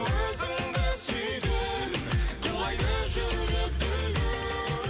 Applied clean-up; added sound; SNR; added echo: none; none; none; none.